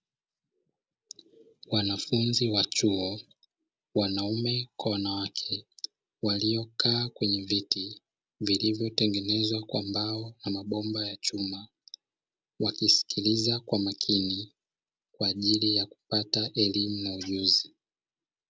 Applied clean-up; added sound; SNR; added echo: none; none; none; none.